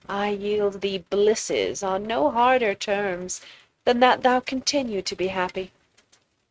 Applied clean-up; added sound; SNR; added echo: neural mask model RNNoise.